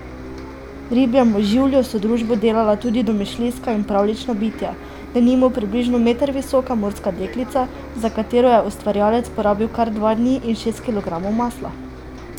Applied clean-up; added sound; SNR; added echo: none; Bus; 14 dB; none.